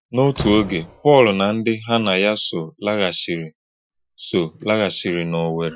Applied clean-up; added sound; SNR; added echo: classical method Wiener filter.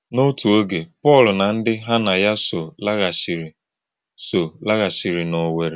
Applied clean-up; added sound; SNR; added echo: none; none; none; none.